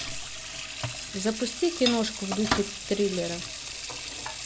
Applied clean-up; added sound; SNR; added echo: none; Sink (filling or washing) / Water tap, faucet; 4 dB; none.